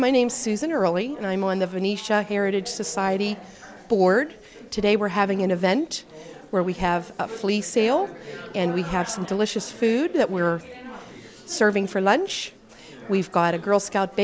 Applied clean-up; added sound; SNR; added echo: none; none; none; none.